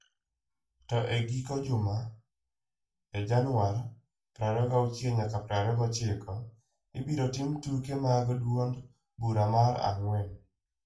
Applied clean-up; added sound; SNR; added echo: none; none; none; reverberation time 0.3 s.